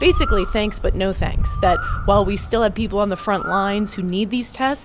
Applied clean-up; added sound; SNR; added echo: none; Bird; 3 dB; none.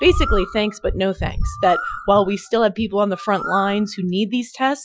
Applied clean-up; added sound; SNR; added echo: classical method Wiener filter.